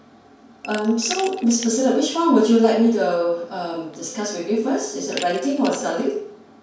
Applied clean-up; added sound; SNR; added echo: none; Glass; 20 dB; reverberation time 0.5 s.